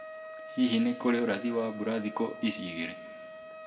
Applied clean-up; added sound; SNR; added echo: none; Wind instrument, woodwind instrument; 13 dB; reverberation time 1.1 s.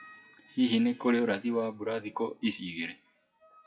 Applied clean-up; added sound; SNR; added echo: classical method WPE with log-MMSE.